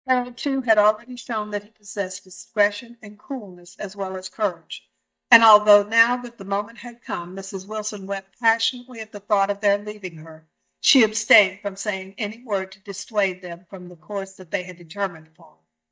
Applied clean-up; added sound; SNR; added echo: neural mask model DeepFilterNet 3.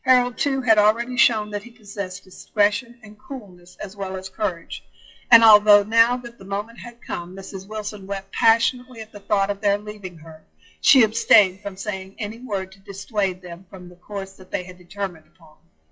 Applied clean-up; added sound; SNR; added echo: classical method WPE with log-MMSE.